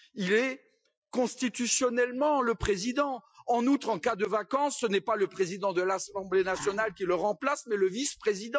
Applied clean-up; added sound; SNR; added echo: classical method Wiener filter.